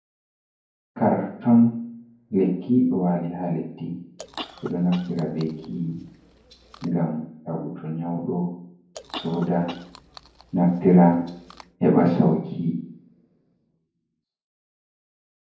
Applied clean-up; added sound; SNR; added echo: none; Chewing, mastication / Cough; 18 dB; reverberation time 0.9 s.